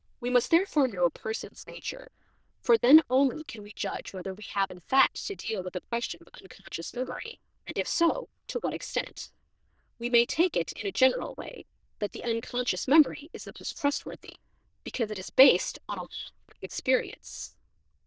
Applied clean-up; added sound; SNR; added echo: neural diffusion model UNIVERSE++.